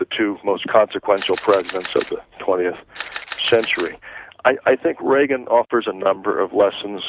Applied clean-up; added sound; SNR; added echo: none; Camera; 13 dB; none.